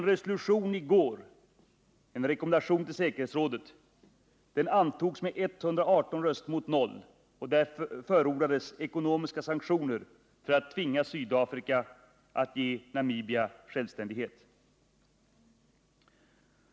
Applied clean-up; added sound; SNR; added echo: none; none; none; none.